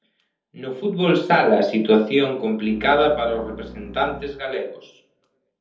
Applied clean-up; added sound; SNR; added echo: none; Bowed string instrument; 18 dB; reverberation time 0.7 s.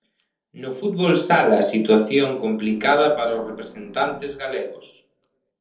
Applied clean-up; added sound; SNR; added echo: neural separator model SepFormer DNS4.